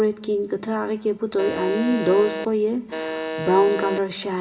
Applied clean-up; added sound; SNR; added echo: none; Alarm; 7 dB; reverberation time 1.4 s.